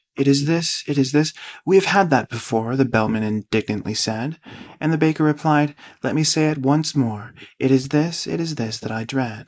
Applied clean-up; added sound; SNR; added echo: neural mask model Resemble Enhance denoiser.